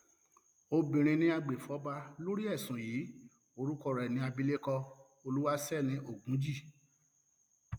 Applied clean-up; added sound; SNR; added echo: none; none; none; none.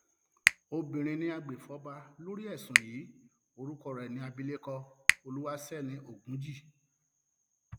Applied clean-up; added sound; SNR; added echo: none; Finger snapping; -4 dB; none.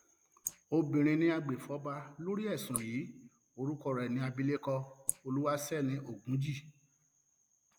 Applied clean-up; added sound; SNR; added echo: neural mask model Resemble Enhance denoiser.